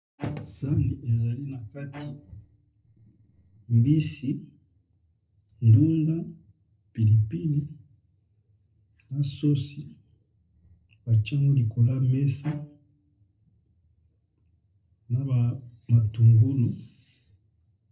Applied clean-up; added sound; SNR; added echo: neural separator model SepFormer DNS4.